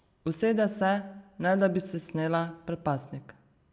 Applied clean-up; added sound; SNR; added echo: none; none; none; none.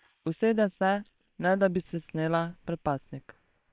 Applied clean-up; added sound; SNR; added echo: neural separator model SepFormer WHAM!.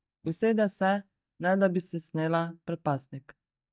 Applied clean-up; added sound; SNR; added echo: neural mask model DeepFilterNet 3.